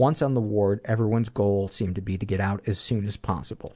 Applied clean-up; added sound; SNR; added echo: none; none; none; none.